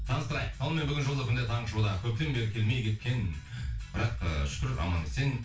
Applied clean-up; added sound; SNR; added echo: none; none; none; reverberation time 0.3 s.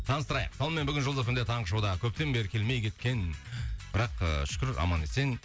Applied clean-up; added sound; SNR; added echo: none; none; none; none.